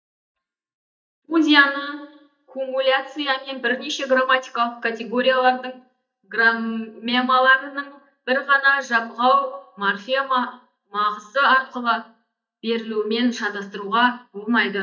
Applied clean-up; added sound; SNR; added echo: neural mask model DeepFilterNet 3.